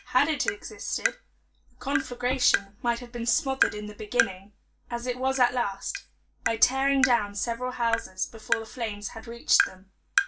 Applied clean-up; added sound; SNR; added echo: none; Tap; 5 dB; reverberation time 0.2 s.